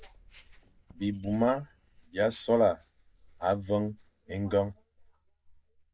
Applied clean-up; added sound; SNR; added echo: neural mask model DeepFilterNet 3.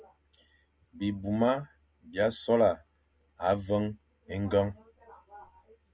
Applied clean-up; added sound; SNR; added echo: none; none; none; none.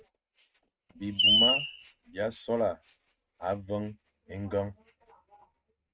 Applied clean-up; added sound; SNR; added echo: neural mask model RNNoise.